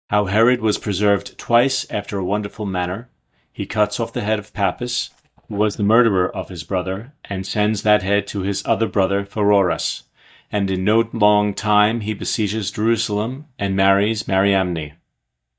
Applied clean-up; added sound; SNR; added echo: neural mask model DeepFilterNet 3.